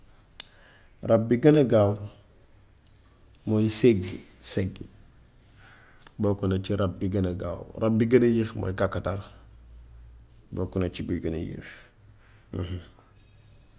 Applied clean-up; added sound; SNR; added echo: none; none; none; none.